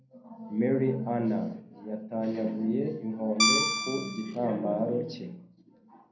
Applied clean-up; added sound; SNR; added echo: none; Guitar; -3 dB; reverberation time 0.5 s.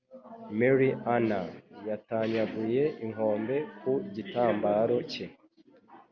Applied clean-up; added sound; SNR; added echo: none; none; none; none.